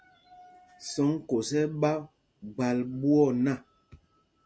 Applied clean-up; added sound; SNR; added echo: none; none; none; none.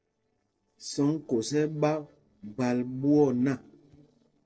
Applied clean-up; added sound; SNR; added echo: neural separator model SepFormer DNS4.